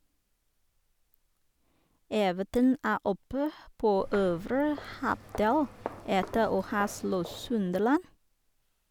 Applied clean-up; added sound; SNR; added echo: none; Walk, footsteps; 14 dB; none.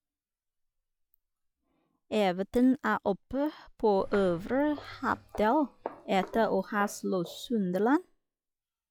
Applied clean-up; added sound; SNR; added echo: classical method log-MMSE.